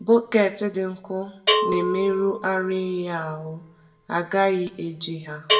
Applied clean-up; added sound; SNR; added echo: none; Bell; 4 dB; reverberation time 0.5 s.